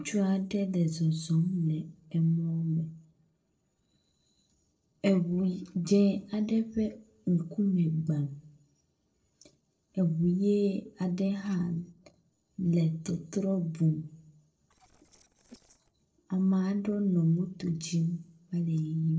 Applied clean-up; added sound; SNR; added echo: neural separator model SepFormer DNS4.